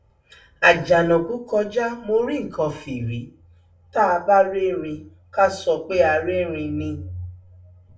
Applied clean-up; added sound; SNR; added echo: none; none; none; reverberation time 0.3 s.